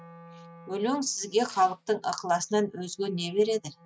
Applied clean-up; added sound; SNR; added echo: neural mask model RNNoise.